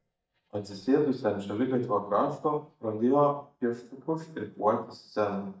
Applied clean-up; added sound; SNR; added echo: neural mask model DeepFilterNet 3.